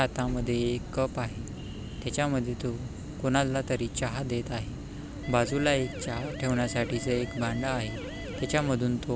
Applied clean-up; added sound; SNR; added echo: none; Siren; 13 dB; none.